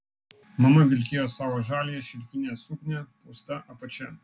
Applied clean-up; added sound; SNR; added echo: none; none; none; none.